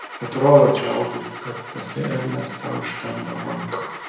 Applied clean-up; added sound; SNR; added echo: none; Engine starting / Car; 13 dB; reverberation time 1.0 s.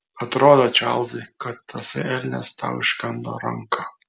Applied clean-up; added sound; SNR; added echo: none; none; none; none.